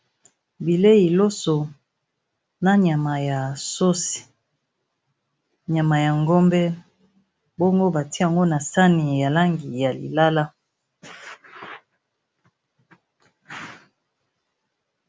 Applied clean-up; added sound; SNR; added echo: none; none; none; none.